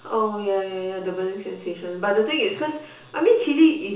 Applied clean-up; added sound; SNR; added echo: none; none; none; reverberation time 0.7 s.